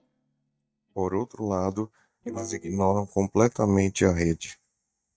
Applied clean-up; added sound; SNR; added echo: neural mask model DeepFilterNet 3.